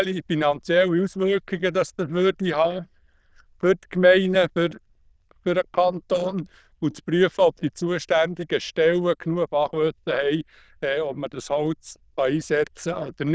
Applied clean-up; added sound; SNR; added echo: neural diffusion model UNIVERSE++.